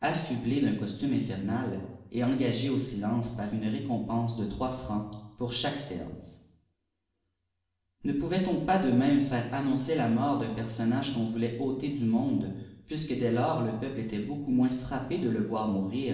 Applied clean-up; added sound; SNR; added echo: none; none; none; reverberation time 0.9 s.